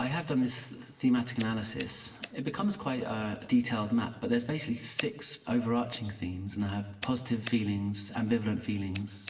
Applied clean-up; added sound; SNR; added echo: none; Scissors; 6 dB; reverberation time 0.9 s.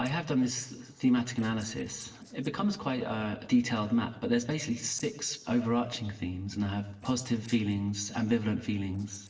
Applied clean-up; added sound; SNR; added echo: neural separator model SepFormer DNS4.